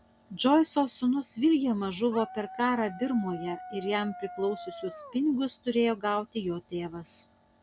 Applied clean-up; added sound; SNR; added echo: none; Dog; 14 dB; none.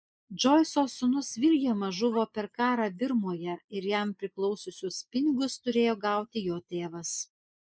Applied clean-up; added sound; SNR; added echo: neural mask model Resemble Enhance denoiser.